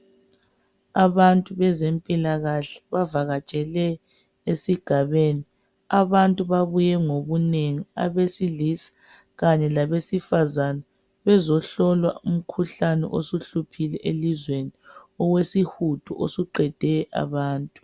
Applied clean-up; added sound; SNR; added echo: none; none; none; none.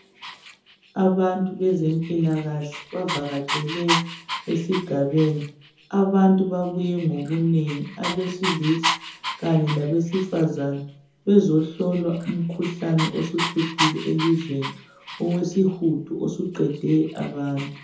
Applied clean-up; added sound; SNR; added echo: none; Dog; 10 dB; reverberation time 0.5 s.